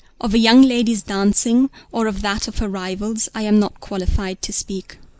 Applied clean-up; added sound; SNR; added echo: neural mask model Resemble Enhance denoiser.